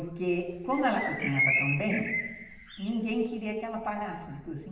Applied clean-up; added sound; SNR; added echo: none; Bird; 1 dB; reverberation time 1.2 s.